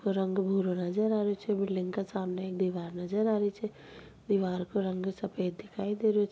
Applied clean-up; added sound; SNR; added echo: none; none; none; none.